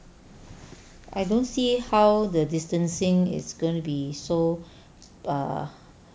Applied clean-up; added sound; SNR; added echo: none; none; none; none.